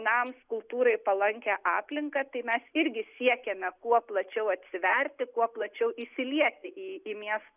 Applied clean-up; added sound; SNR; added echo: none; none; none; none.